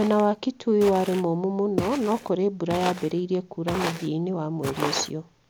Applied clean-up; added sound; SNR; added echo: none; Walk, footsteps; 10 dB; none.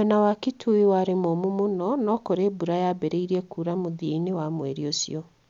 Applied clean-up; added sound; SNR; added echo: none; none; none; none.